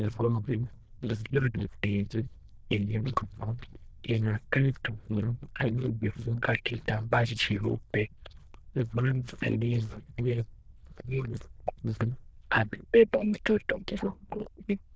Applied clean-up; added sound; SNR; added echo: neural diffusion model UNIVERSE++.